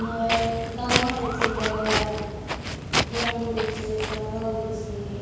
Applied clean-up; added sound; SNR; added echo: none; Walk, footsteps; 0 dB; reverberation time 1.2 s.